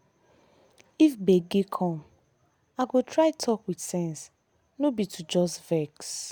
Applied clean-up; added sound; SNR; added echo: none; none; none; none.